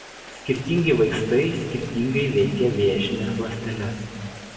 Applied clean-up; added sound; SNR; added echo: none; Rain; 17 dB; reverberation time 2.2 s.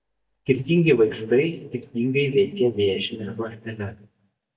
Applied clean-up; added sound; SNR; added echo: neural mask model DeepFilterNet 3.